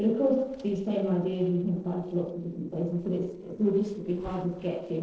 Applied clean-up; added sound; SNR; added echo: neural separator model SepFormer DNS4.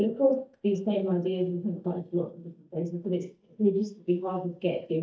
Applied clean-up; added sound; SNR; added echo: neural mask model DeepFilterNet 3.